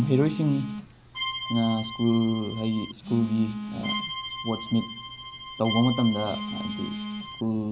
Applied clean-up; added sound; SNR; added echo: none; Accordion + Telephone; 8 dB; none.